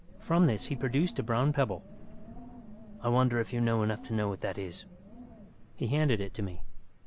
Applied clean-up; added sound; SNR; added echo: none; Wind; 9 dB; none.